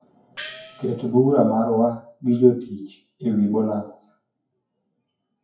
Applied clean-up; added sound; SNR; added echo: classical method WPE with log-MMSE.